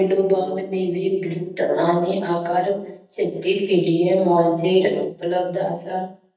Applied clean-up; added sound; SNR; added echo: neural mask model DeepFilterNet 3.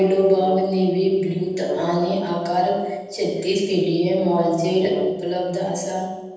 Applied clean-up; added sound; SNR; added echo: neural separator model SepFormer DNS4.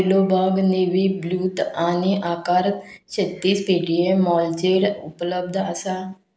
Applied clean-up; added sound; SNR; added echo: none; none; none; none.